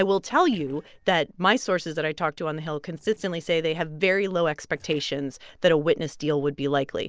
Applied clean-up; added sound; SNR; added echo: neural separator model SepFormer DNS4.